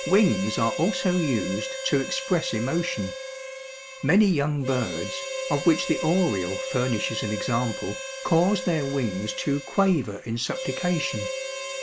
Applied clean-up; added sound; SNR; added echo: none; Harmonica; 8 dB; none.